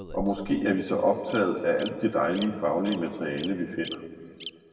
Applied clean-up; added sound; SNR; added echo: none; Bird vocalization, bird call, bird song; 17 dB; reverberation time 1.9 s.